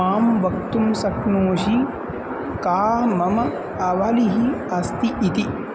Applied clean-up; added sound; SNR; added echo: none; none; none; none.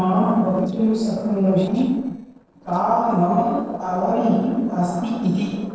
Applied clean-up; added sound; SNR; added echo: neural separator model SepFormer DNS4.